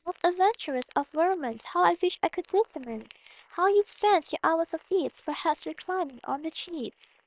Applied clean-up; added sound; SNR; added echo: neural separator model SepFormer WHAM!.